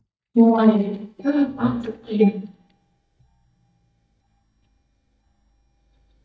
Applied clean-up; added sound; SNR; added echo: neural mask model DeepFilterNet 3.